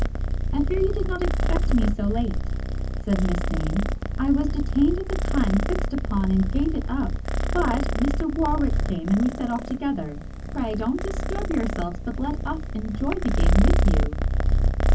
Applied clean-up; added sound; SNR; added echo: none; Purr; -3 dB; reverberation time 0.3 s.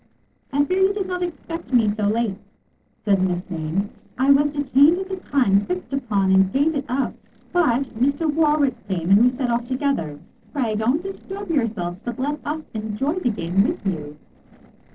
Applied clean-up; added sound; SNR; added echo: neural separator model SepFormer DNS4.